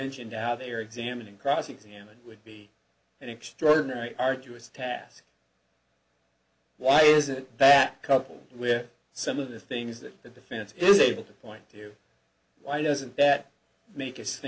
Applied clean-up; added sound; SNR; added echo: none; none; none; none.